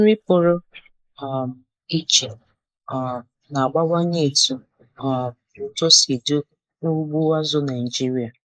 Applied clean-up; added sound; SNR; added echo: neural mask model Resemble Enhance denoiser.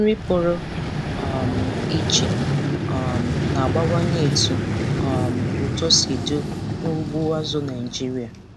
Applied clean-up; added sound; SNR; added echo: none; Vehicle; -1 dB; none.